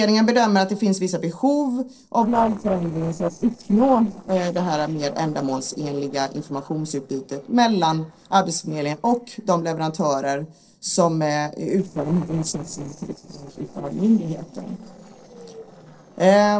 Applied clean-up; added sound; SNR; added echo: neural separator model SepFormer DNS4.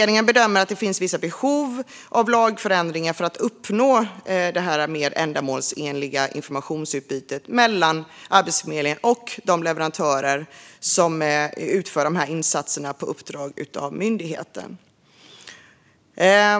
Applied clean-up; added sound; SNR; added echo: none; none; none; none.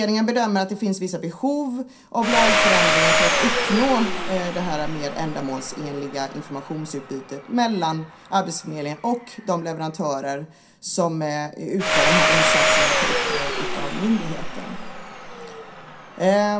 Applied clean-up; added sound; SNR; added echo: none; Domestic sounds, home sounds; 0 dB; reverberation time 0.3 s.